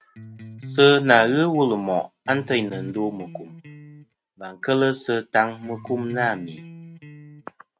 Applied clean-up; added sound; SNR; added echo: neural mask model RNNoise.